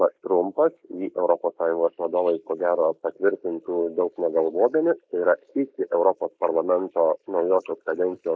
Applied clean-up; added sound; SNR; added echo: neural mask model Resemble Enhance denoiser.